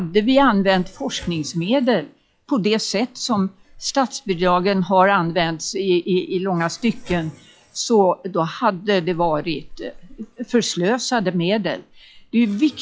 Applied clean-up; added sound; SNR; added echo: classical method log-MMSE.